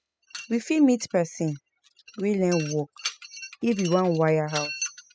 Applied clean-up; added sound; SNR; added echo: classical method spectral subtraction.